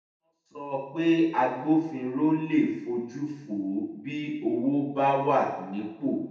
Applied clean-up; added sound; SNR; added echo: none; none; none; reverberation time 0.9 s.